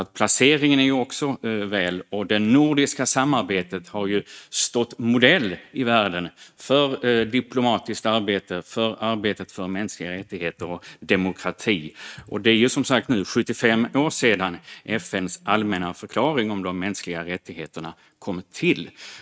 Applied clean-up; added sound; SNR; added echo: neural mask model RNNoise.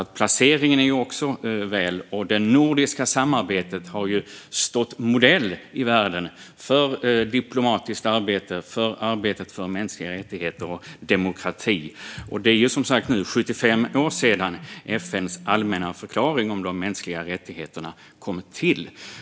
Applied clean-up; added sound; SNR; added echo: none; Telephone; 18 dB; none.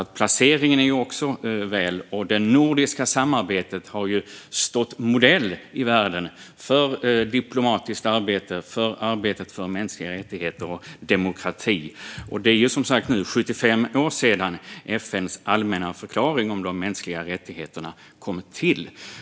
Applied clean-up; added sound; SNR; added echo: none; none; none; none.